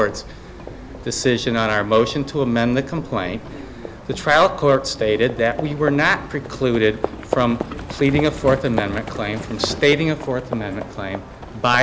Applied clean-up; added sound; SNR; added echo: none; Livestock, farm animals, working animals; 11 dB; none.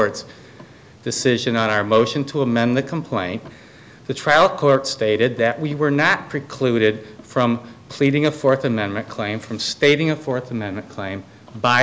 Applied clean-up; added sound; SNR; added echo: none; none; none; none.